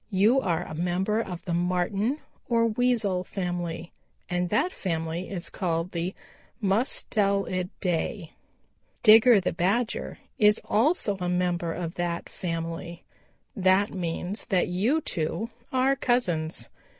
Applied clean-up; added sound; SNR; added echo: none; none; none; none.